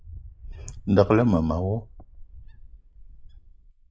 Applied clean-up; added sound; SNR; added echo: neural mask model Resemble Enhance denoiser.